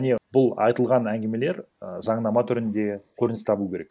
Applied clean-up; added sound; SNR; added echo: neural mask model Resemble Enhance denoiser.